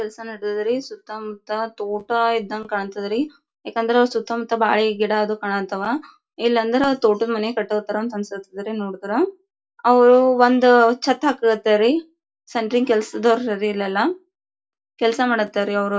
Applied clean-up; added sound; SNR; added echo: none; none; none; reverberation time 0.2 s.